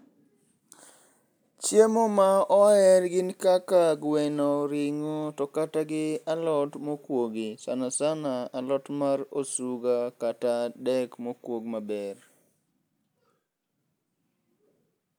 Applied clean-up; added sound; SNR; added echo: none; none; none; none.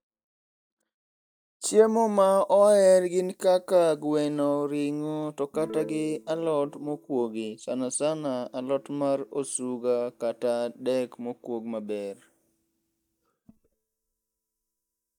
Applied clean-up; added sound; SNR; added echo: neural mask model DeepFilterNet 3.